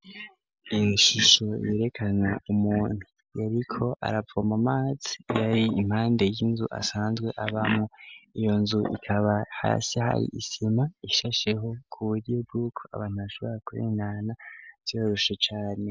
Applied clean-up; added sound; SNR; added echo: none; none; none; none.